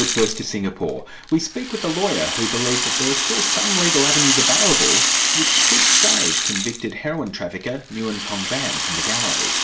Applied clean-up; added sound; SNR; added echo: none; Rattle (instrument); -4 dB; reverberation time 0.3 s.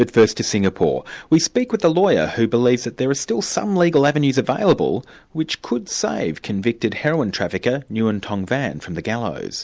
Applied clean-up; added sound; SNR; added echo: none; none; none; none.